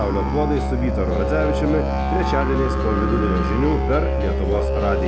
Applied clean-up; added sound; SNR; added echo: none; Musical instrument; -3 dB; none.